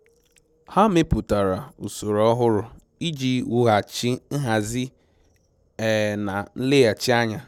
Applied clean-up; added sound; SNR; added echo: none; none; none; none.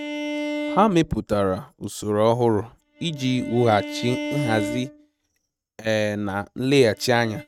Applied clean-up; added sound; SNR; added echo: neural mask model RNNoise.